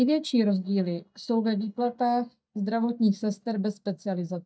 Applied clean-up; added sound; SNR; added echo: neural mask model DeepFilterNet 3.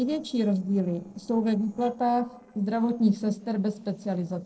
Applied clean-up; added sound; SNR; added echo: neural separator model SepFormer DNS4.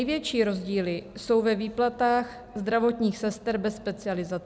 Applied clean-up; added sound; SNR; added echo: none; none; none; none.